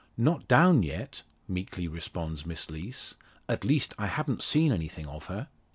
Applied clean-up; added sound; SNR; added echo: none; none; none; none.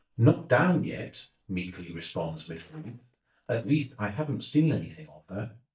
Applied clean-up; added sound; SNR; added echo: neural mask model DeepFilterNet 3.